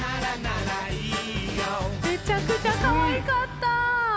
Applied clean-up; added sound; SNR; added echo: none; none; none; none.